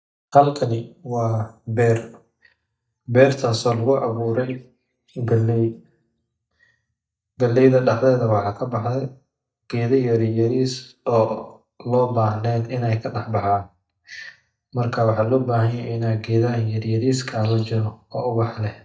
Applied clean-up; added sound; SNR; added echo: neural mask model DeepFilterNet 3.